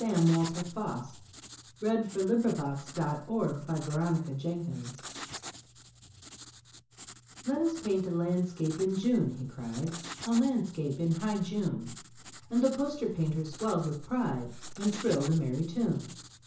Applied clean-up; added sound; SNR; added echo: none; Writing; 16 dB; reverberation time 0.6 s.